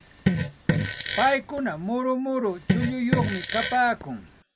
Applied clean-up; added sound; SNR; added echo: none; Fart; 1 dB; none.